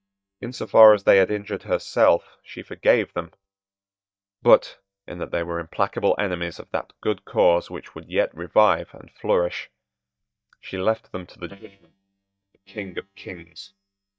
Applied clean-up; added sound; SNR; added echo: neural mask model DeepFilterNet 3.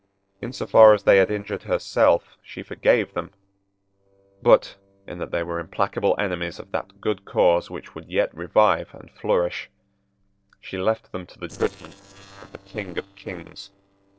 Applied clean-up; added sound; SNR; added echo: neural separator model SepFormer DNS4.